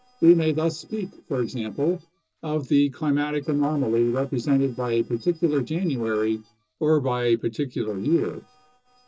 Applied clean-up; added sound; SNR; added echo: neural separator model SepFormer DNS4.